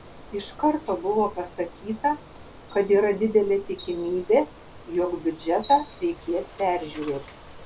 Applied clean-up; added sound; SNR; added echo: none; Bicycle; 18 dB; none.